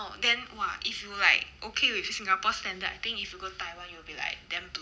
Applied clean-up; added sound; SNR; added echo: none; none; none; none.